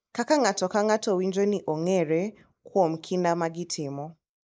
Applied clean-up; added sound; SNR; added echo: neural mask model Resemble Enhance denoiser.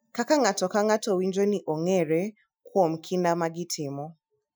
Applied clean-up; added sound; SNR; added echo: classical method Wiener filter.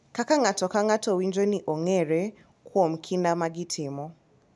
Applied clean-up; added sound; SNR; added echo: none; none; none; none.